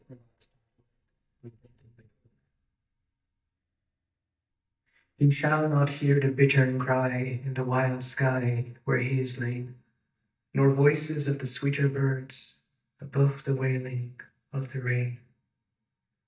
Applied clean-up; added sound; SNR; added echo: neural mask model DeepFilterNet 3.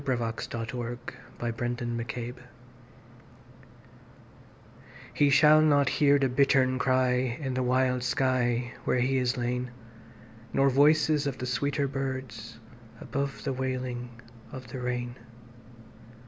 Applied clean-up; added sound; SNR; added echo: none; none; none; none.